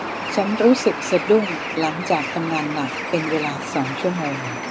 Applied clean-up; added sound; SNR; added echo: none; Bird; 6 dB; none.